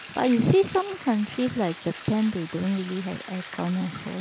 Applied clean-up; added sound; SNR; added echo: none; Bathtub (filling or washing); 14 dB; none.